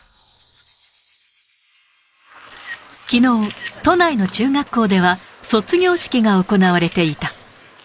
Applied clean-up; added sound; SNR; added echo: neural mask model Resemble Enhance denoiser.